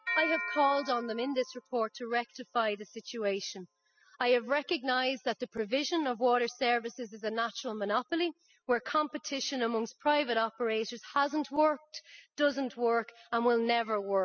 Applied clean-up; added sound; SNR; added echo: classical method spectral subtraction.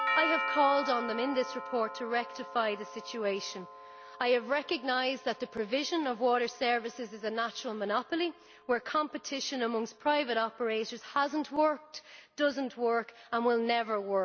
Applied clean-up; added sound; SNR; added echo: none; Doorbell; 10 dB; none.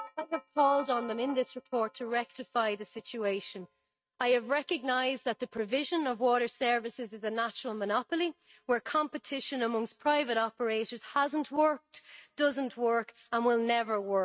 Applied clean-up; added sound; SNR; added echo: neural mask model RNNoise.